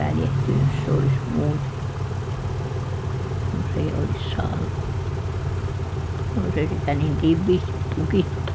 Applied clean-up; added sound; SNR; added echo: none; Idling / Accelerating, revving, vroom / Car; -1 dB; none.